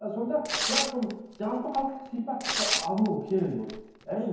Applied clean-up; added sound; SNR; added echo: none; Tearing; 3 dB; reverberation time 1.0 s.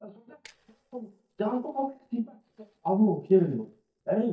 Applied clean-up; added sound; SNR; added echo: neural mask model DeepFilterNet 3.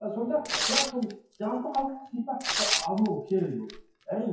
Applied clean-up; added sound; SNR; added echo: classical method WPE with log-MMSE.